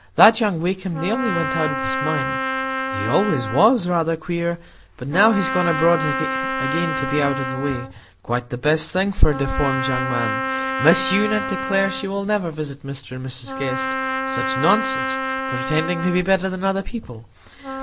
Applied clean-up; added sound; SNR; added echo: none; Trumpet; 5 dB; none.